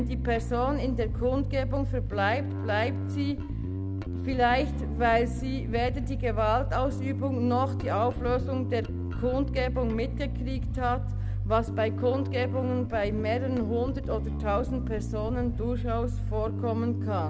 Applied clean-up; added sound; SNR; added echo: none; Bass guitar; 1 dB; none.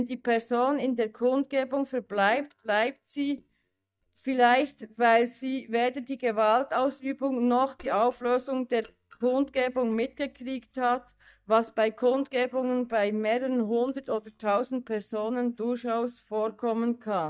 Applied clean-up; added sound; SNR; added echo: neural mask model DeepFilterNet 3.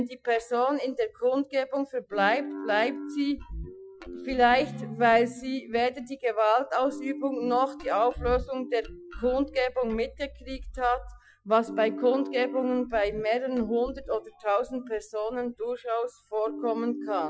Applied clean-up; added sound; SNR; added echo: classical method Wiener filter.